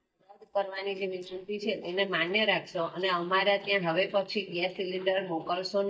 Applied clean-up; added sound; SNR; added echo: neural mask model DeepFilterNet 3.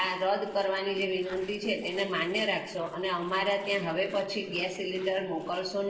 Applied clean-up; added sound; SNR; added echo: neural separator model SepFormer DNS4.